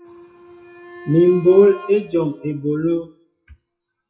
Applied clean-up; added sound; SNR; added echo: classical method WPE with log-MMSE.